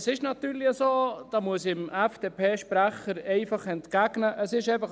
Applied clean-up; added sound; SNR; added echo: none; none; none; none.